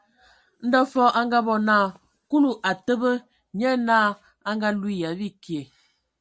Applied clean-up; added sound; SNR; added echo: none; none; none; none.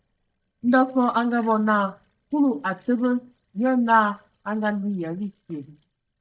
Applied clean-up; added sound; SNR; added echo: neural mask model DeepFilterNet 3.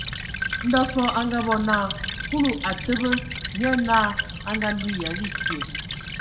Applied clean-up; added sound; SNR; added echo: none; Stream / Trickle, dribble; 3 dB; reverberation time 1.3 s.